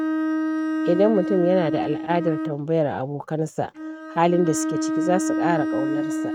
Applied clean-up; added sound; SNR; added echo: neural mask model RNNoise.